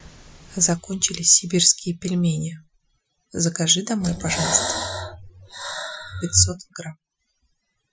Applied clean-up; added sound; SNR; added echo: classical method Wiener filter.